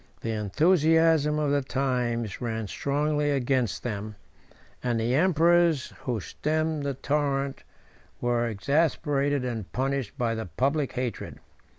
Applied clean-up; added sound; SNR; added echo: none; none; none; none.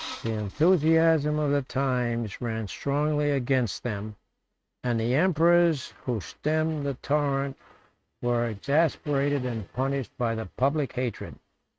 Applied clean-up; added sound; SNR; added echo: neural mask model RNNoise.